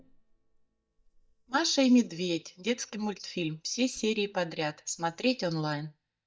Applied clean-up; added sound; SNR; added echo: neural mask model DeepFilterNet 3.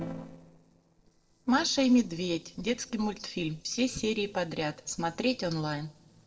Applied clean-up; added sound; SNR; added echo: neural separator model SepFormer DNS4.